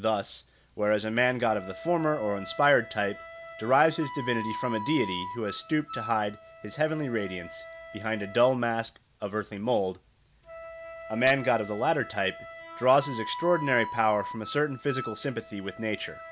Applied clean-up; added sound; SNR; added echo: none; Wind instrument, woodwind instrument; 13 dB; none.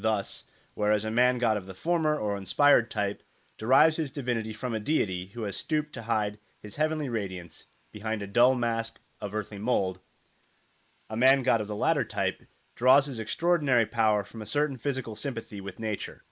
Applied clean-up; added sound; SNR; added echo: neural mask model Resemble Enhance denoiser.